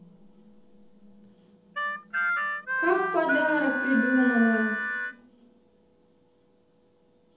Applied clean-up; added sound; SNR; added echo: none; Harmonica; -1 dB; reverberation time 2.2 s.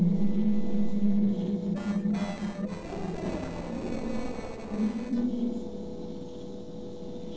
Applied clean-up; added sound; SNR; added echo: neural separator model SepFormer DNS4.